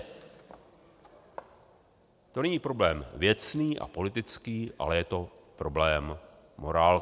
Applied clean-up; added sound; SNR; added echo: none; none; none; none.